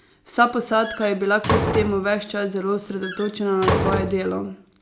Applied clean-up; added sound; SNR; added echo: none; Slam; 4 dB; none.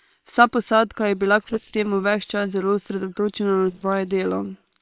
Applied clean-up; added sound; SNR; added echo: neural separator model SepFormer WHAM!.